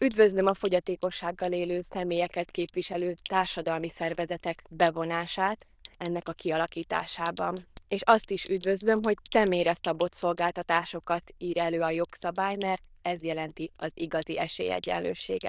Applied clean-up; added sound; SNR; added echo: neural diffusion model UNIVERSE++.